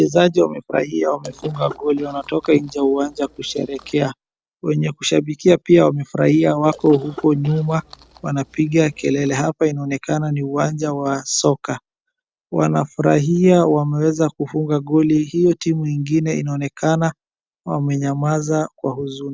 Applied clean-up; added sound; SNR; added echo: neural separator model SepFormer DNS4.